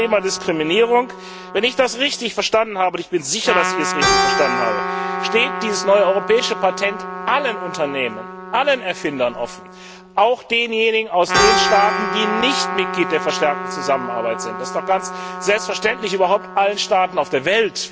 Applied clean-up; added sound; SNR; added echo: none; Keyboard (musical) + Trumpet; 5 dB; none.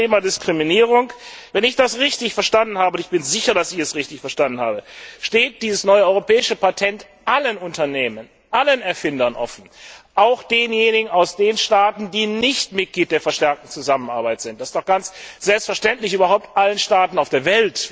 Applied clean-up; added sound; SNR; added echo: none; none; none; none.